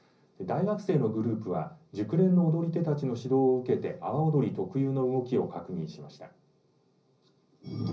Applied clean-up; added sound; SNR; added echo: none; none; none; reverberation time 0.5 s.